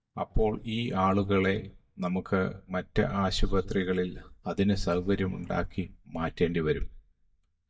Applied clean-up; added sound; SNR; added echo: neural mask model DeepFilterNet 3.